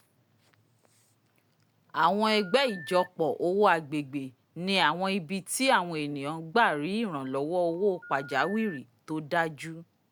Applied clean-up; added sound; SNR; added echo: none; Telephone; 18 dB; none.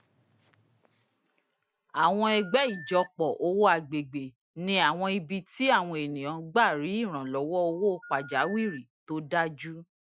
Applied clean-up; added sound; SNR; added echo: classical method Wiener filter.